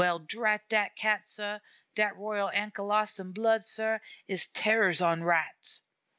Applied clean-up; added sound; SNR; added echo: none; none; none; none.